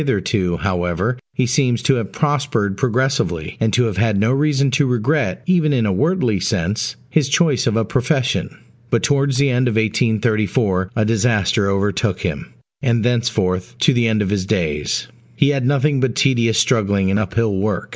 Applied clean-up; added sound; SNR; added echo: none; none; none; none.